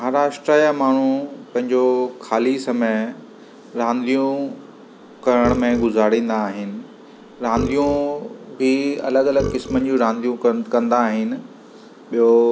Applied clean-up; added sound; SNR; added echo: none; Burping, eructation; 12 dB; none.